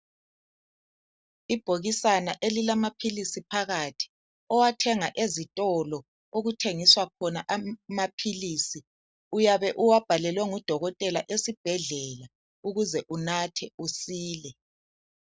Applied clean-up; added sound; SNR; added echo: none; none; none; none.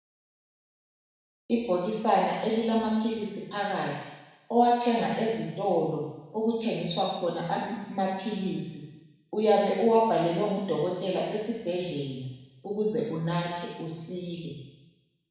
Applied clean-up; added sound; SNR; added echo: none; none; none; reverberation time 1.1 s.